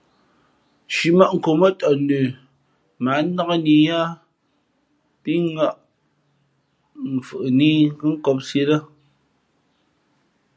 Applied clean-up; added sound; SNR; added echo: none; none; none; none.